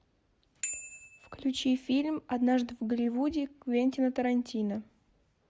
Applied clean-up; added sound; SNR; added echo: none; Bicycle bell; 14 dB; none.